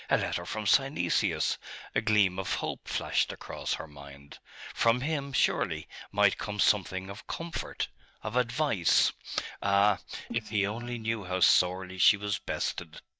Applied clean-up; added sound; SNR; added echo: neural mask model DeepFilterNet 3.